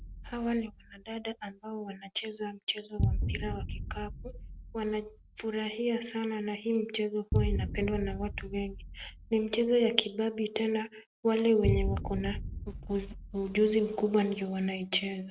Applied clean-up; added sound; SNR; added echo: none; Boom; 5 dB; none.